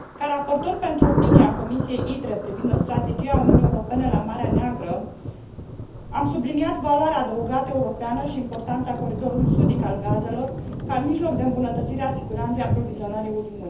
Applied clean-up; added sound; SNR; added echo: none; Thunder; -2 dB; reverberation time 0.5 s.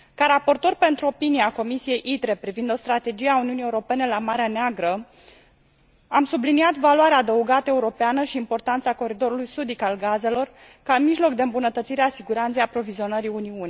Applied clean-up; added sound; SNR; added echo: none; none; none; none.